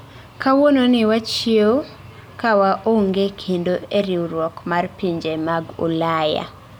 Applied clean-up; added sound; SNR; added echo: none; none; none; none.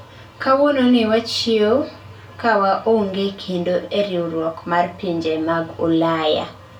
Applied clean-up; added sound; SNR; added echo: none; none; none; reverberation time 0.3 s.